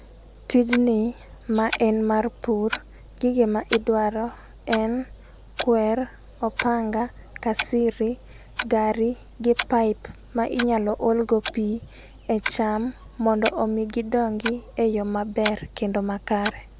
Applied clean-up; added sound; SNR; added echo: none; Clock; 13 dB; none.